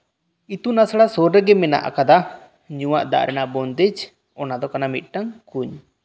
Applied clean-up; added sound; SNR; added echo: none; none; none; none.